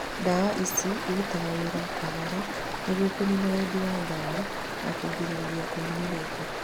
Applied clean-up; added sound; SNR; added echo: none; Stream; 3 dB; none.